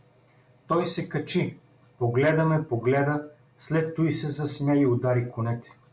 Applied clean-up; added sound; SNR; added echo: none; none; none; none.